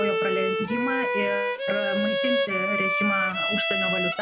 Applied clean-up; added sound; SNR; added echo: none; Bowed string instrument; -4 dB; none.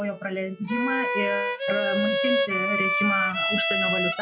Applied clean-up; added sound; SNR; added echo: classical method log-MMSE.